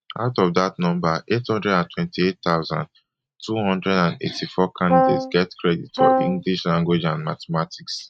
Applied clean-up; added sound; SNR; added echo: neural mask model RNNoise.